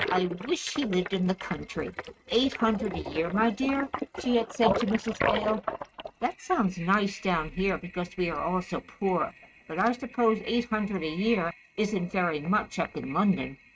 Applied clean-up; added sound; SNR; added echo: neural mask model RNNoise.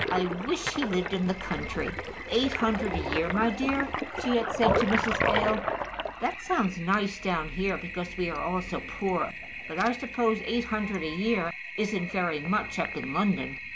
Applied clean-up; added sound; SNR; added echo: none; Toilet flush; 4 dB; none.